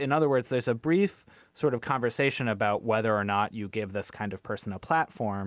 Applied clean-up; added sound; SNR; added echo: none; none; none; none.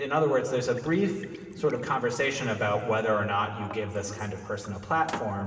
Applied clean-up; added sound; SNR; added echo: none; Liquid; 18 dB; reverberation time 2.0 s.